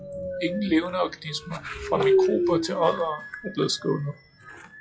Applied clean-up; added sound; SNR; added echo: classical method log-MMSE.